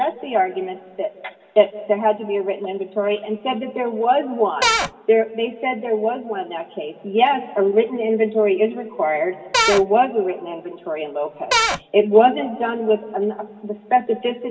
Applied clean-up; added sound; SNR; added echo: none; Cupboard open or close / Door; -2 dB; reverberation time 1.5 s.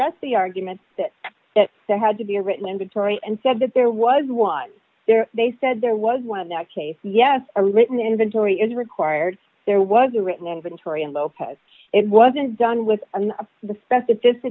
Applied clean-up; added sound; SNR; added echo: none; none; none; none.